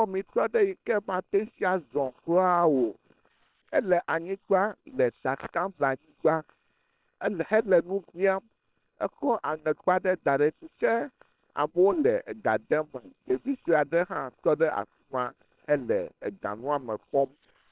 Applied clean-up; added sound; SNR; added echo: neural separator model SepFormer WHAM!.